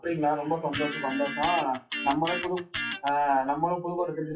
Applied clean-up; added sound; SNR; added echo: classical method WPE with log-MMSE.